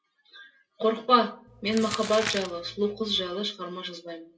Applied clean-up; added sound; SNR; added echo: none; Crumpling, crinkling; 9 dB; reverberation time 0.2 s.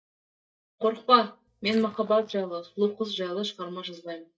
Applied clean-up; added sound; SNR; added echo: neural mask model DeepFilterNet 3.